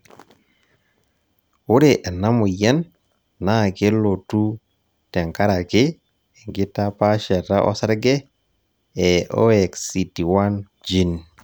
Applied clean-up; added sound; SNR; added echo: none; none; none; none.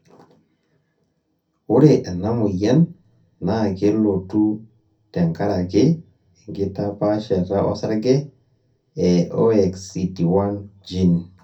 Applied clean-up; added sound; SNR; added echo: none; none; none; reverberation time 0.3 s.